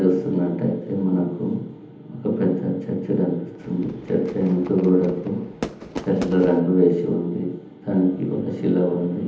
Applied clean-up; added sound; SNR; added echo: none; Fireworks; 13 dB; reverberation time 1.3 s.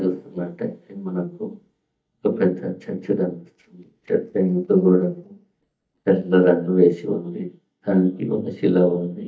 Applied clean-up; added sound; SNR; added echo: neural mask model DeepFilterNet 3.